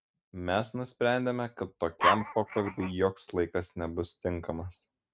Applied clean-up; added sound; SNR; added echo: neural mask model RNNoise.